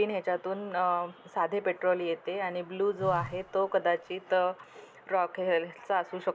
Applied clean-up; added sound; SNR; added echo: none; Telephone; 14 dB; none.